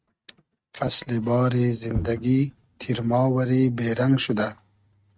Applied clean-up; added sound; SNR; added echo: neural mask model RNNoise.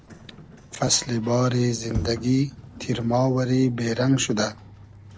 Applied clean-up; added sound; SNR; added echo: none; Sliding door; 14 dB; none.